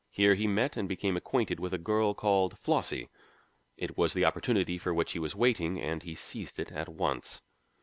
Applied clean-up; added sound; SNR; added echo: none; none; none; none.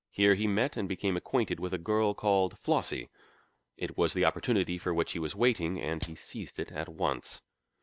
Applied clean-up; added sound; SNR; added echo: neural mask model DeepFilterNet 3.